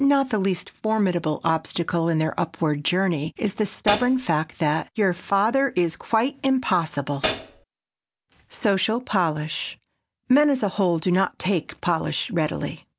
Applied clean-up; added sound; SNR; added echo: none; Hi-hat; 4 dB; none.